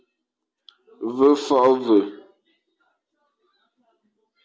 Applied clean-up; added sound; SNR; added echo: none; none; none; none.